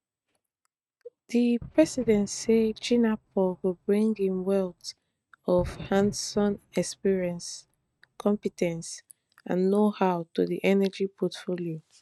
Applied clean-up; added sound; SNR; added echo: neural mask model RNNoise.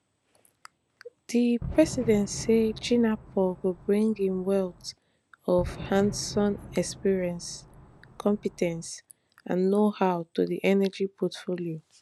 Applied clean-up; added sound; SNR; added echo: none; Fireworks; 14 dB; none.